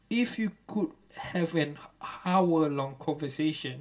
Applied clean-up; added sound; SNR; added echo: none; none; none; reverberation time 0.2 s.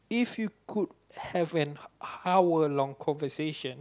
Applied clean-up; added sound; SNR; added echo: none; none; none; none.